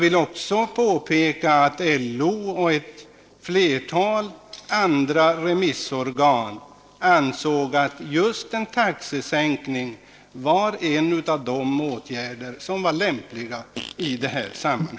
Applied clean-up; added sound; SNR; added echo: neural separator model SepFormer DNS4.